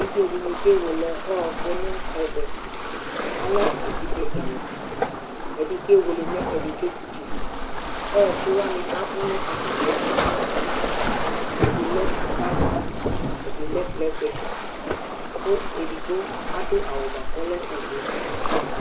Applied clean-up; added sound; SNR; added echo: none; Waves, surf; -2 dB; reverberation time 0.2 s.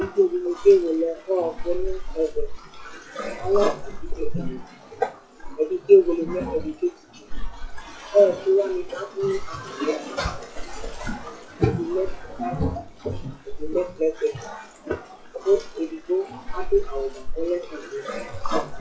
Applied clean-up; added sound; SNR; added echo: classical method WPE with log-MMSE.